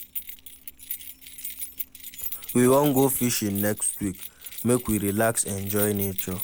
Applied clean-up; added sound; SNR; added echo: none; Keys jangling; 9 dB; none.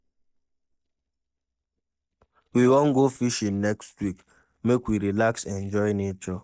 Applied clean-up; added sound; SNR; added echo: neural mask model DeepFilterNet 3.